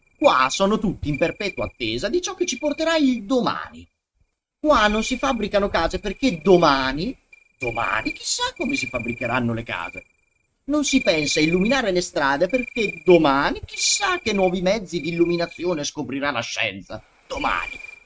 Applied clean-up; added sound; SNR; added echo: neural mask model RNNoise.